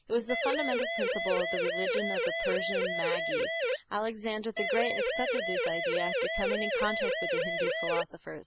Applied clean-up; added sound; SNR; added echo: none; Siren; -5 dB; none.